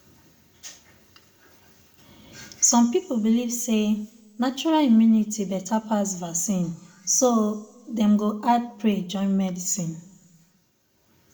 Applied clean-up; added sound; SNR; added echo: none; none; none; reverberation time 0.5 s.